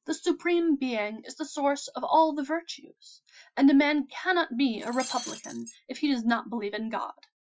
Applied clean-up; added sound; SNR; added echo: classical method Wiener filter.